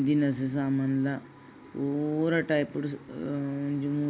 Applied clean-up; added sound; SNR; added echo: none; none; none; none.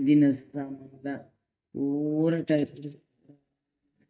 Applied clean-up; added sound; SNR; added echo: neural mask model DeepFilterNet 3.